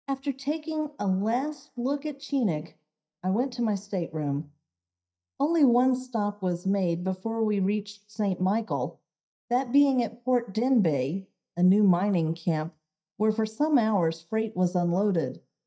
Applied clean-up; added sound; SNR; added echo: neural mask model DeepFilterNet 3.